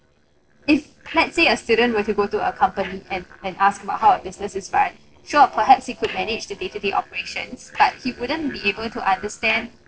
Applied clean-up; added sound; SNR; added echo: neural separator model SepFormer DNS4.